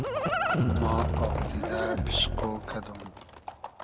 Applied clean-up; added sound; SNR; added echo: none; Livestock, farm animals, working animals; -5 dB; none.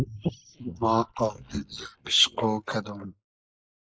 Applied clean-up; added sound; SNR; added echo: neural mask model Resemble Enhance denoiser.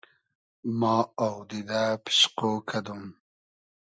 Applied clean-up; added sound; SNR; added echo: none; none; none; none.